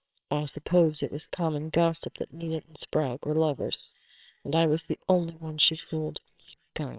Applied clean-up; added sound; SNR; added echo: neural separator model SepFormer WHAMR!.